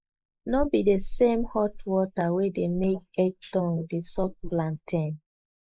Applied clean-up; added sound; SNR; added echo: neural mask model Resemble Enhance denoiser.